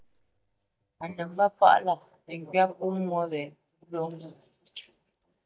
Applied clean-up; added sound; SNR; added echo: neural mask model DeepFilterNet 3.